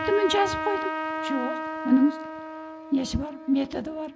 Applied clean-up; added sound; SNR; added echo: none; Trumpet; 6 dB; none.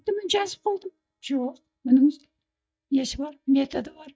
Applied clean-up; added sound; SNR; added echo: neural mask model DeepFilterNet 3.